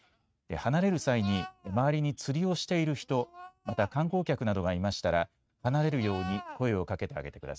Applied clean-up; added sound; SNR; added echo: neural mask model RNNoise.